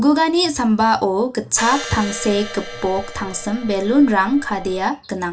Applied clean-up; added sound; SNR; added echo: none; Crash cymbal; 12 dB; reverberation time 0.2 s.